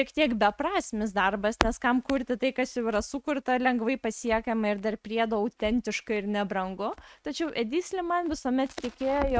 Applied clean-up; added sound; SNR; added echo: neural mask model RNNoise.